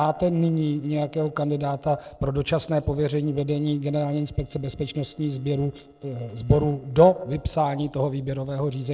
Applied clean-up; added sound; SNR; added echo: neural separator model SepFormer DNS4.